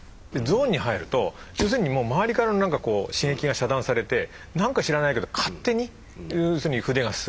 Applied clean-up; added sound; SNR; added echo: none; Fire; 17 dB; none.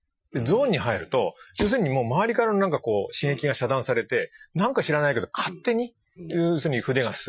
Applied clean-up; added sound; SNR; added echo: classical method Wiener filter.